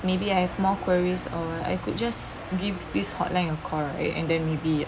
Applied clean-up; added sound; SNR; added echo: none; Subway, metro, underground; 19 dB; none.